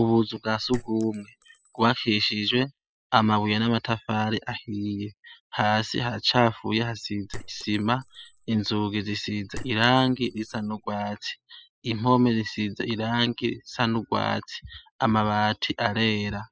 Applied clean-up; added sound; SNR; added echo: classical method spectral subtraction.